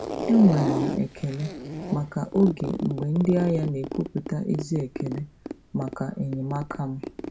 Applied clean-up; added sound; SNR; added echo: none; Zipper (clothing); 7 dB; reverberation time 0.2 s.